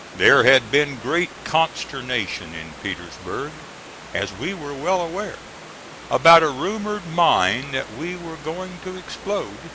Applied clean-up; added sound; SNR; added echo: none; Stream / Liquid; 16 dB; none.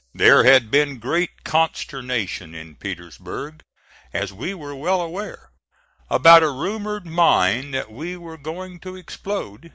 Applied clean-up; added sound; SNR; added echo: none; none; none; none.